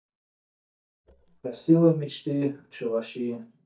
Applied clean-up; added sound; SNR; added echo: neural mask model DeepFilterNet 3.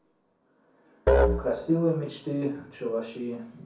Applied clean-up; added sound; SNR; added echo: none; Musical instrument; -3 dB; reverberation time 0.6 s.